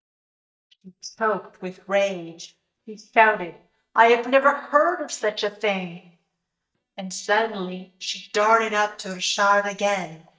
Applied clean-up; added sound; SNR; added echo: neural mask model DeepFilterNet 3.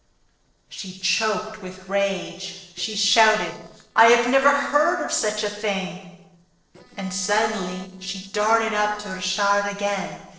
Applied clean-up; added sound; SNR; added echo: neural separator model SepFormer DNS4.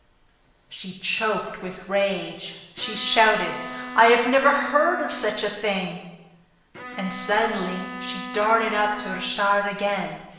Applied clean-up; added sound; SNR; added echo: none; Bowed string instrument; 13 dB; reverberation time 0.9 s.